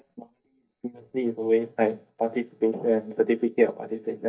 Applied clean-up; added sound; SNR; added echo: neural mask model DeepFilterNet 3.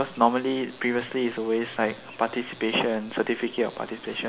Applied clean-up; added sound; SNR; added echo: none; none; none; none.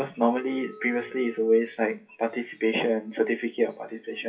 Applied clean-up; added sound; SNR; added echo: classical method WPE with log-MMSE.